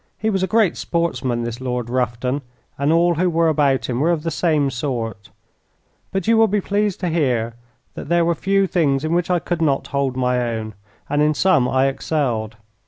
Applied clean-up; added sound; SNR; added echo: none; none; none; none.